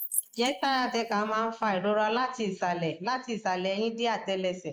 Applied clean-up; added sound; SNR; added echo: neural mask model Resemble Enhance denoiser.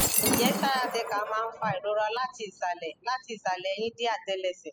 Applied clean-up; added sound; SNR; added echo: classical method spectral subtraction.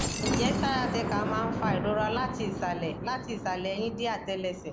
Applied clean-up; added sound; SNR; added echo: none; Shatter + Thunder; 0 dB; none.